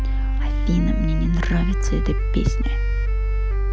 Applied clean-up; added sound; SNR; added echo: none; Wind instrument, woodwind instrument; 17 dB; none.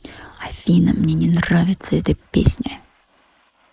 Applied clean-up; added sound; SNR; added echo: neural mask model Resemble Enhance denoiser.